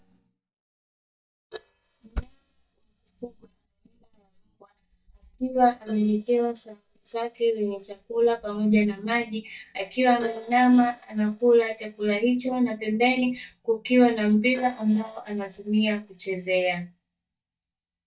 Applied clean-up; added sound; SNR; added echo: neural mask model DeepFilterNet 3.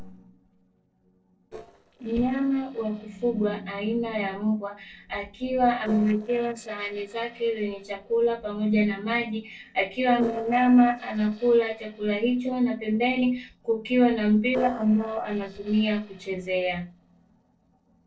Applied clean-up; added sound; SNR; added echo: neural separator model SepFormer DNS4.